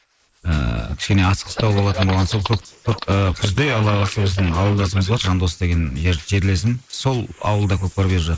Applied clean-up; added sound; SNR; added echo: neural mask model Resemble Enhance denoiser.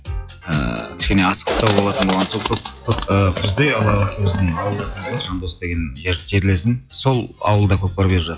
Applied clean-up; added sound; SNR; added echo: classical method log-MMSE.